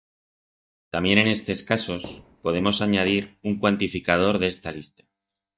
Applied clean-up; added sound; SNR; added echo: neural mask model DeepFilterNet 3.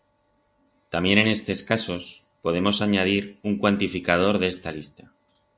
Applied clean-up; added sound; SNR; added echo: none; none; none; none.